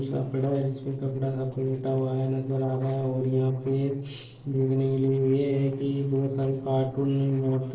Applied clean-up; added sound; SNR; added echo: neural separator model SepFormer DNS4.